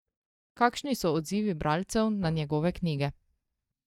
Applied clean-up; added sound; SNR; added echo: neural mask model DeepFilterNet 3.